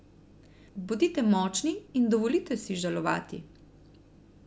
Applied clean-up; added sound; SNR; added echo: none; none; none; none.